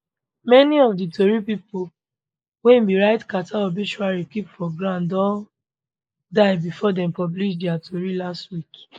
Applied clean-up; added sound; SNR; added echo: neural mask model Resemble Enhance denoiser.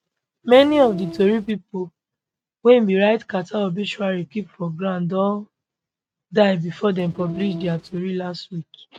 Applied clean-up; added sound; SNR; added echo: neural mask model RNNoise.